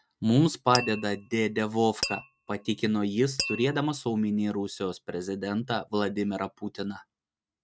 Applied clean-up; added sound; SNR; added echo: neural mask model RNNoise.